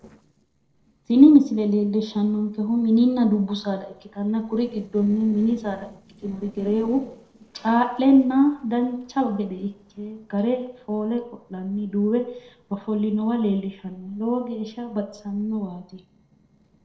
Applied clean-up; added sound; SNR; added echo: neural separator model SepFormer DNS4.